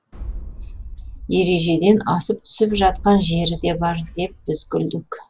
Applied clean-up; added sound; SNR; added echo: none; Boom; 14 dB; none.